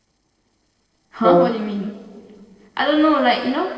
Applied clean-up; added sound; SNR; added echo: neural separator model SepFormer DNS4.